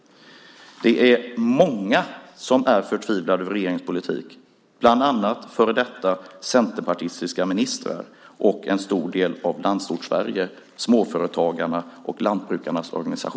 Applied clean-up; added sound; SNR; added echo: none; none; none; none.